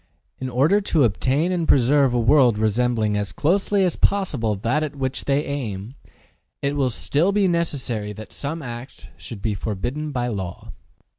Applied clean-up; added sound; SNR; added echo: none; none; none; none.